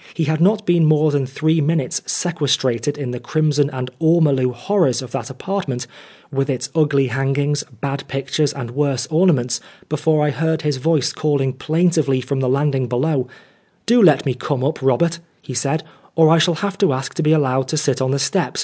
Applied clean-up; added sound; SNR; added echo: none; none; none; none.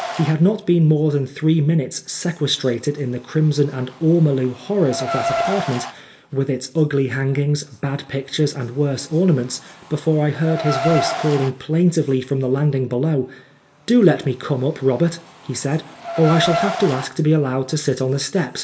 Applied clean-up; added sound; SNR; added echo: none; Car; 11 dB; reverberation time 0.7 s.